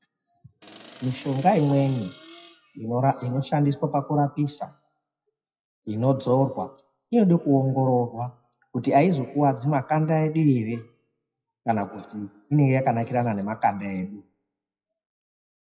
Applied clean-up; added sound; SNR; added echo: classical method WPE with log-MMSE.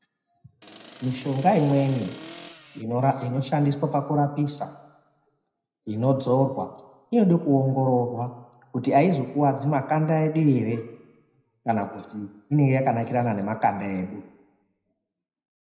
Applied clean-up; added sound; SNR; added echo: none; Accelerating, revving, vroom; 18 dB; reverberation time 0.8 s.